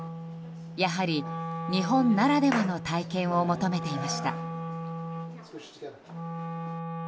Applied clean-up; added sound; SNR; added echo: none; Wind instrument, woodwind instrument; 7 dB; none.